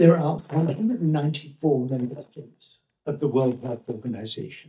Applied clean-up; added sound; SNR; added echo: neural mask model DeepFilterNet 3.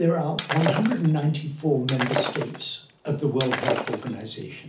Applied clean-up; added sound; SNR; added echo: none; Shatter; 4 dB; reverberation time 0.4 s.